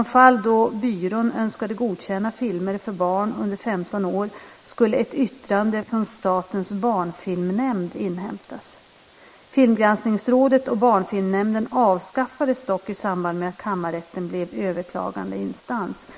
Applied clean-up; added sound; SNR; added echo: neural mask model Resemble Enhance denoiser.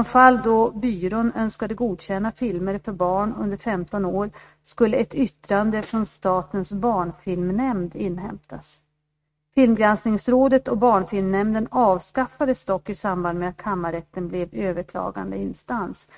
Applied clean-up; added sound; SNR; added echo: neural mask model RNNoise.